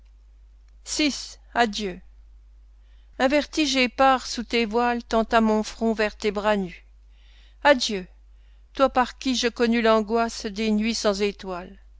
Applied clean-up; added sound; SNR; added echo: none; none; none; none.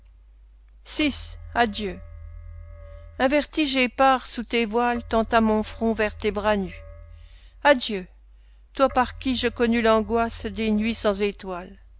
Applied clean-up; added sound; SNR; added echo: none; Keyboard (musical); 18 dB; none.